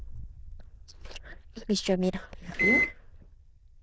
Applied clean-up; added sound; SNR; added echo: neural diffusion model UNIVERSE++.